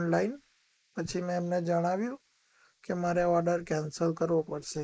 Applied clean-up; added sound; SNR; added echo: neural mask model Resemble Enhance denoiser.